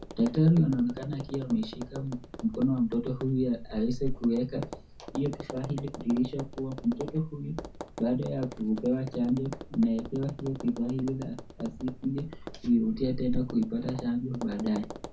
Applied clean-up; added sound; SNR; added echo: none; Tap; 10 dB; reverberation time 0.3 s.